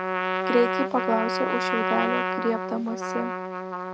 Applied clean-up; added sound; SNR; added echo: none; Trumpet; 0 dB; none.